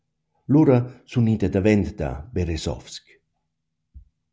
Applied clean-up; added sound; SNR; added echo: none; none; none; none.